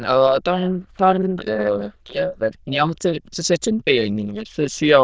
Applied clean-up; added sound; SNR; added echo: neural diffusion model UNIVERSE++.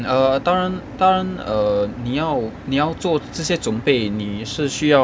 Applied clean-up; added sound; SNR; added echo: none; none; none; none.